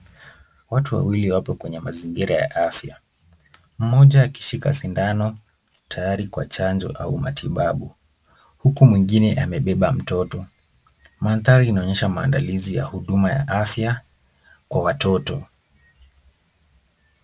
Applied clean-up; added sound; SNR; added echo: none; none; none; none.